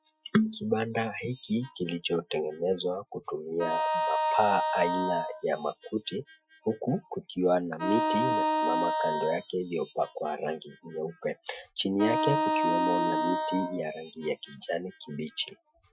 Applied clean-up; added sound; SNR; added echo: classical method Wiener filter.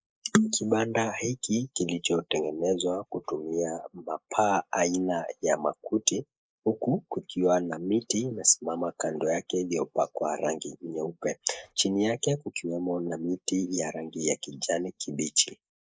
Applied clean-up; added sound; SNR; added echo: neural mask model Resemble Enhance denoiser.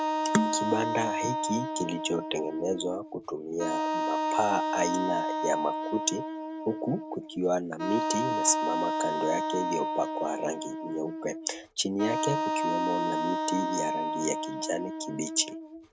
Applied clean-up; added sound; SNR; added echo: none; Wind instrument, woodwind instrument; 0 dB; none.